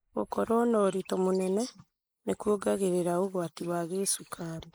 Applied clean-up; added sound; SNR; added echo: neural mask model Resemble Enhance denoiser.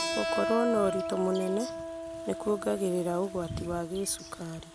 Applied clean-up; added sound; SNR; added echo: none; Keyboard (musical); 4 dB; none.